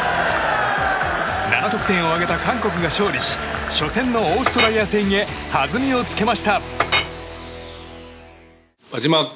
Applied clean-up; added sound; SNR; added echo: none; Chink, clink; 6 dB; none.